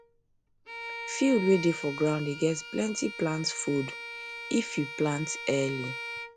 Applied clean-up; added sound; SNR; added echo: none; Bowed string instrument; 10 dB; none.